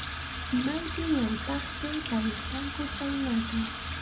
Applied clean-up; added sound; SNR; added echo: none; Sink (filling or washing) / Water tap, faucet; 4 dB; reverberation time 0.5 s.